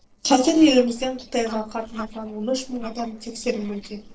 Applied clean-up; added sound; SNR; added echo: neural separator model SepFormer DNS4.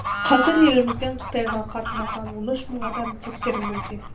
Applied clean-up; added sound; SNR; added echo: none; Bird / Fowl; 5 dB; reverberation time 0.3 s.